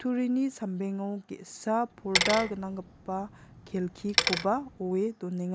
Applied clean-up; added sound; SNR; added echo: none; Bicycle; 2 dB; none.